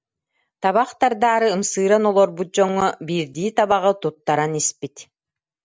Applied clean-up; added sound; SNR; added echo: none; none; none; none.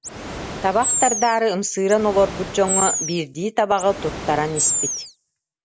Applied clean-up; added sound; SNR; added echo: none; Animal; 3 dB; none.